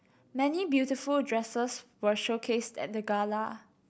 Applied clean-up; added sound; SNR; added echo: none; none; none; none.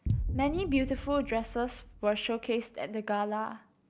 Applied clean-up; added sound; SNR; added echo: none; Boom; 6 dB; none.